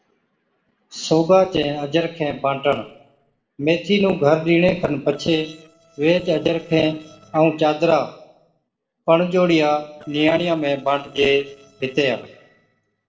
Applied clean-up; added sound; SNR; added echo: neural separator model SepFormer DNS4.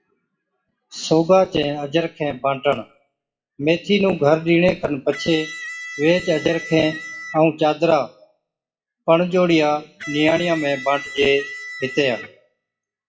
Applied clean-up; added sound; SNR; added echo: classical method WPE with log-MMSE.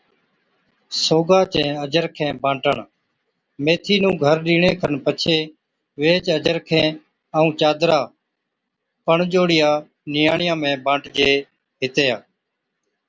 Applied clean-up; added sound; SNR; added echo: none; none; none; none.